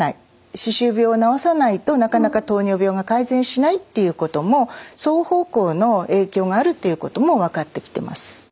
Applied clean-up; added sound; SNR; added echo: none; Brass instrument; 12 dB; none.